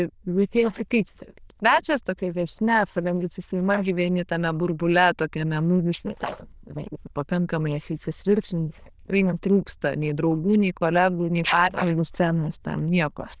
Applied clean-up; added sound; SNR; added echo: neural diffusion model UNIVERSE++.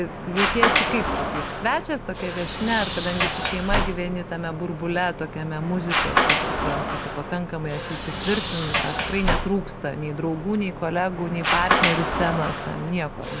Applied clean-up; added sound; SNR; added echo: none; Sliding door; -1 dB; none.